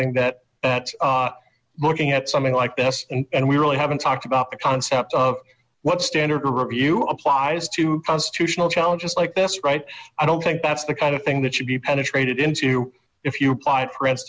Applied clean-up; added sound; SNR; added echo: none; none; none; none.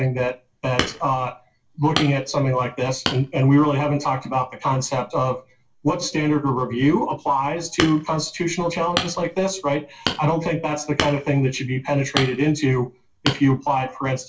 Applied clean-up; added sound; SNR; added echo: none; Hammer; 9 dB; reverberation time 0.2 s.